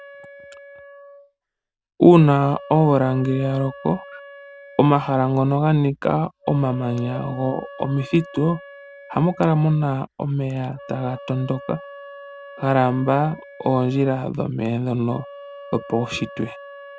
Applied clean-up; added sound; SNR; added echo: none; Wind instrument, woodwind instrument; 19 dB; none.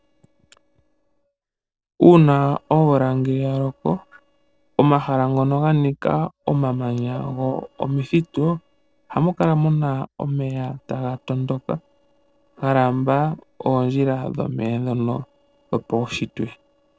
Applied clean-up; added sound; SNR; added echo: neural separator model SepFormer DNS4.